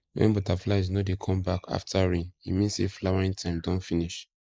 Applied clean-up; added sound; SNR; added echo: neural mask model Resemble Enhance denoiser.